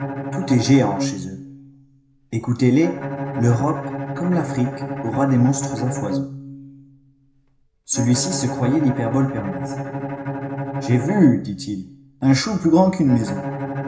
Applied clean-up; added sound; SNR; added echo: none; Bowed string instrument; 7 dB; reverberation time 0.5 s.